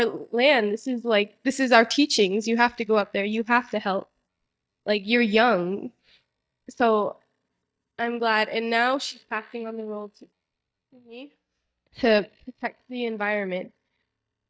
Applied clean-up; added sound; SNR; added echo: neural mask model DeepFilterNet 3.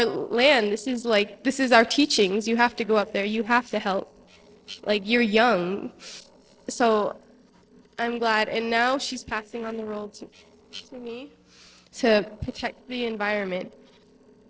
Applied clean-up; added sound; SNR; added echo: neural separator model SepFormer DNS4.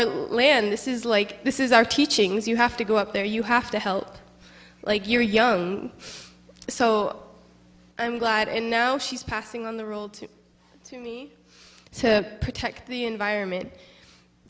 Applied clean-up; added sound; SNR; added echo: none; none; none; none.